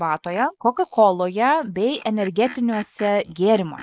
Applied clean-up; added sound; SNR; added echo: neural mask model Resemble Enhance denoiser.